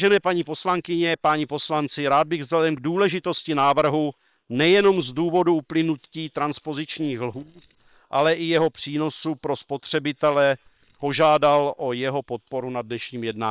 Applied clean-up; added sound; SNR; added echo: neural separator model SepFormer WHAM!.